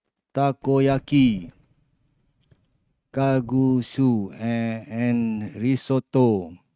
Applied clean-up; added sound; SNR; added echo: neural mask model RNNoise.